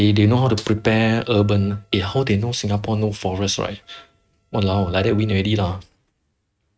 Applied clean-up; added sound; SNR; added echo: neural mask model RNNoise.